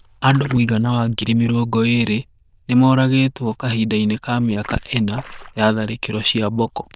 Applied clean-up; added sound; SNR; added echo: neural diffusion model UNIVERSE++.